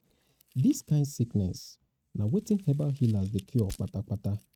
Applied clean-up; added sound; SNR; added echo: neural mask model RNNoise.